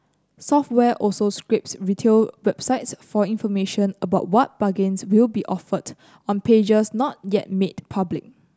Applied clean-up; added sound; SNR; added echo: none; none; none; none.